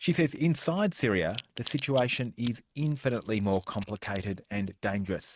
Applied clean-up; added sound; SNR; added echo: neural mask model RNNoise.